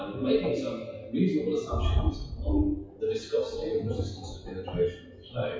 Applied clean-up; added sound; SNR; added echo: classical method WPE with log-MMSE.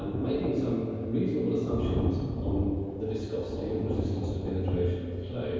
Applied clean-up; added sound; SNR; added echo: none; Thunder; 5 dB; reverberation time 2.2 s.